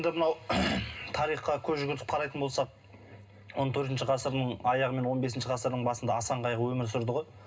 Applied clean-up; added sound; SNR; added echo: none; none; none; reverberation time 0.2 s.